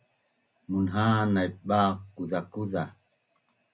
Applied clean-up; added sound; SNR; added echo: none; none; none; none.